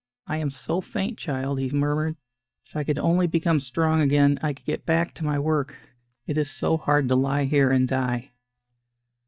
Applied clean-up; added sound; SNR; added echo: neural mask model DeepFilterNet 3.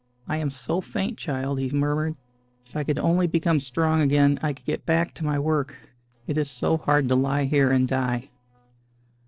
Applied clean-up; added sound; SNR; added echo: neural separator model SepFormer DNS4.